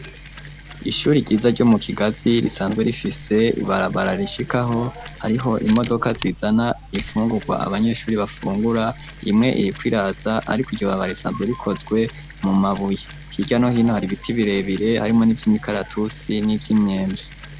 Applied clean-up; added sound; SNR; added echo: none; Mechanisms; 15 dB; none.